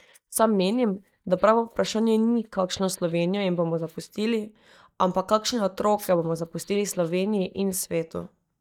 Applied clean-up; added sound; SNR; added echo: neural mask model DeepFilterNet 3.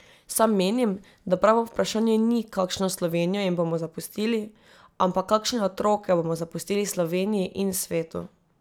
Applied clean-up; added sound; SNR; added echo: none; none; none; none.